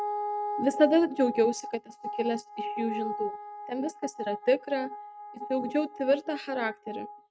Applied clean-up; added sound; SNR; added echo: neural mask model RNNoise.